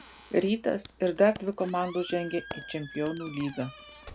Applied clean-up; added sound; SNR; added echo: none; Squeak + Hands; 16 dB; none.